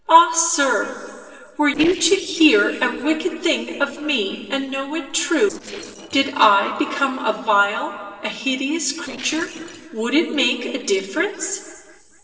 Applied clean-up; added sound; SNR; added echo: neural separator model SepFormer DNS4.